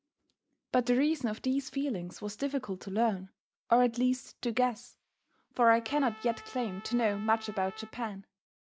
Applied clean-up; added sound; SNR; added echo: none; Trumpet; 20 dB; none.